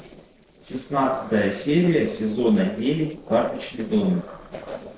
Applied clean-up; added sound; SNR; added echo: neural separator model SepFormer DNS4.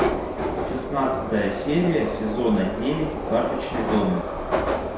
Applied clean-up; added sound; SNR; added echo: none; Subway, metro, underground; 2 dB; reverberation time 0.7 s.